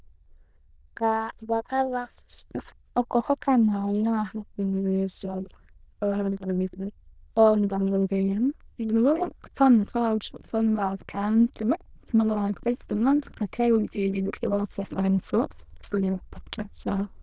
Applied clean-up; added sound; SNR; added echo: neural diffusion model UNIVERSE++.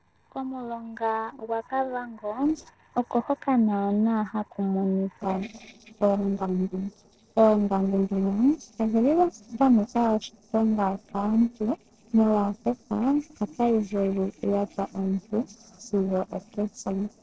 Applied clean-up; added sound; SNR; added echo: neural separator model SepFormer DNS4.